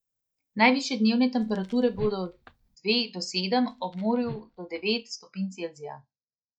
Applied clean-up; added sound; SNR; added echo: neural mask model DeepFilterNet 3.